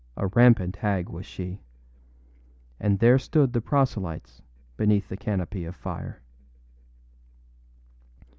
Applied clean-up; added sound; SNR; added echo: none; none; none; none.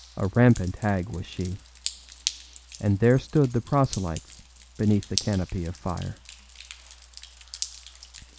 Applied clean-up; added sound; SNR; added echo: none; Drip; 13 dB; none.